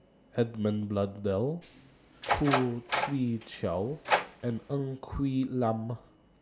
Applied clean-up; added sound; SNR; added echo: none; Door; 2 dB; none.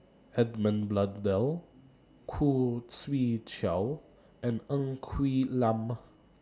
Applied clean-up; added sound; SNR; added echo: none; none; none; none.